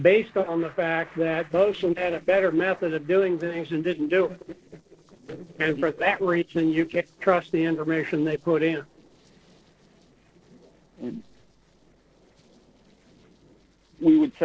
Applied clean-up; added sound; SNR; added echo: neural separator model SepFormer DNS4.